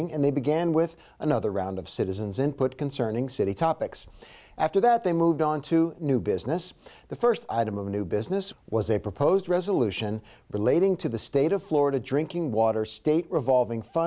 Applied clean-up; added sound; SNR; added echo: none; none; none; none.